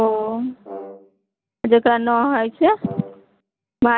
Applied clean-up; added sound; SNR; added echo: none; Brass instrument; 18 dB; none.